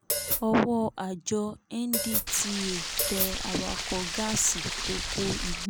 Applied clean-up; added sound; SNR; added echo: none; Stream + Hi-hat; 1 dB; none.